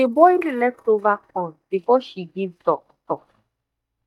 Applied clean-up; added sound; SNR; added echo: neural mask model DeepFilterNet 3.